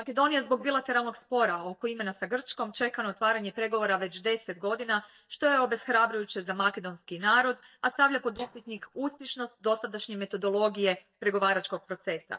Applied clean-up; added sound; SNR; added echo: neural mask model DeepFilterNet 3.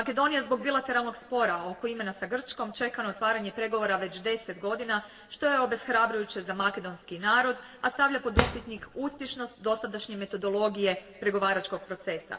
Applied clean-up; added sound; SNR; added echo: none; Drawer open or close; 2 dB; reverberation time 2.1 s.